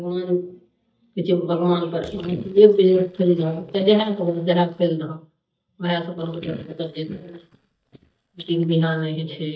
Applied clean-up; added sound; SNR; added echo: neural mask model DeepFilterNet 3.